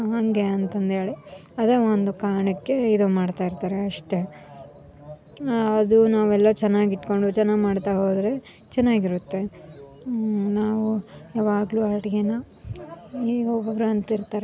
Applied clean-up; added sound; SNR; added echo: none; none; none; none.